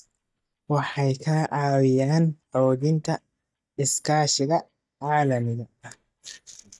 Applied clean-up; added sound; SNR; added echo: neural mask model DeepFilterNet 3.